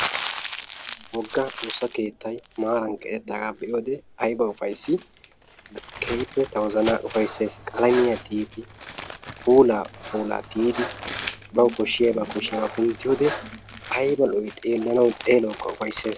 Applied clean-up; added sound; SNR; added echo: none; Crumpling, crinkling + Cutlery, silverware; 11 dB; none.